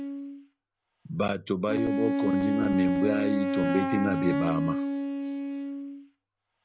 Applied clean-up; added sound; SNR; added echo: none; Wind instrument, woodwind instrument; -2 dB; none.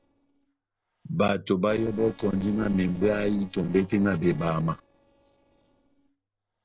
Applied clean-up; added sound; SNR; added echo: neural separator model SepFormer DNS4.